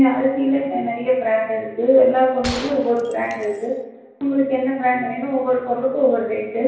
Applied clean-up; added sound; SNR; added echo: none; Gunshot, gunfire; 15 dB; reverberation time 0.9 s.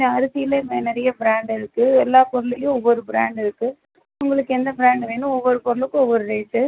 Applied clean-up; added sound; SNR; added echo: none; none; none; none.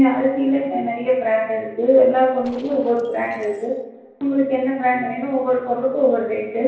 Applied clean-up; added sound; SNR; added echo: neural separator model SepFormer DNS4.